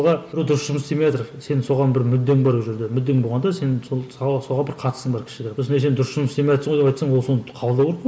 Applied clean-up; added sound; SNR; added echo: none; none; none; none.